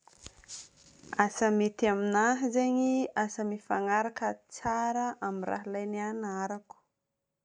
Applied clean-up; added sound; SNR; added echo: none; none; none; none.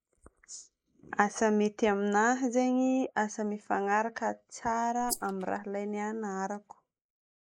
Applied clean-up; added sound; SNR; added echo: neural mask model Resemble Enhance denoiser.